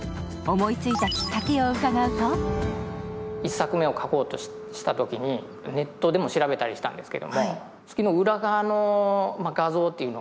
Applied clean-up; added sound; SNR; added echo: none; Chink, clink; 14 dB; none.